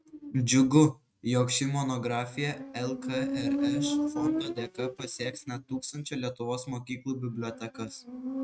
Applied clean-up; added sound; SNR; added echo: neural mask model RNNoise.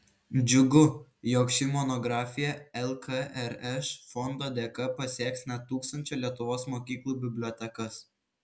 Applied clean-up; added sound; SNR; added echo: none; none; none; none.